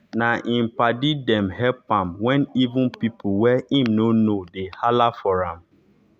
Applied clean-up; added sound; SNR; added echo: none; none; none; none.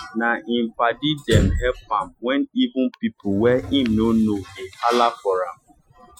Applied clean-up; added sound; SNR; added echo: classical method Wiener filter.